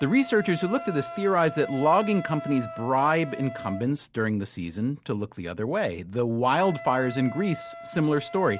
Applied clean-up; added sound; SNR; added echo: none; Wind instrument, woodwind instrument; 14 dB; none.